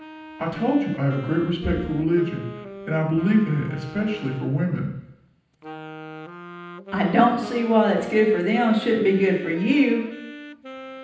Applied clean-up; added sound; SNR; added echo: none; Wind instrument, woodwind instrument; 16 dB; reverberation time 0.9 s.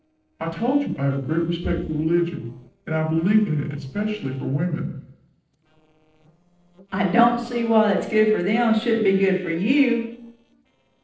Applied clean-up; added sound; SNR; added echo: neural separator model SepFormer DNS4.